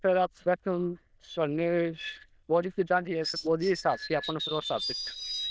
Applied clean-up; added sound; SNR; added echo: neural diffusion model UNIVERSE++.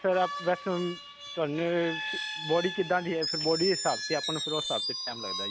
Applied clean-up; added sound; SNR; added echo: none; Screech; 5 dB; none.